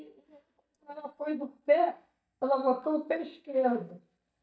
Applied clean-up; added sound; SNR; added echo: neural mask model DeepFilterNet 3.